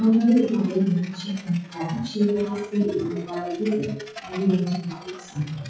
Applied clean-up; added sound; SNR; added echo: classical method WPE with log-MMSE.